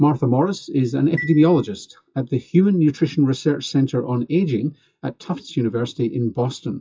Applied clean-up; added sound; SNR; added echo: classical method WPE with log-MMSE.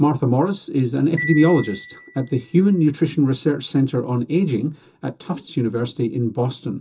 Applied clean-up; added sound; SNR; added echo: none; Marimba, xylophone; 16 dB; reverberation time 0.2 s.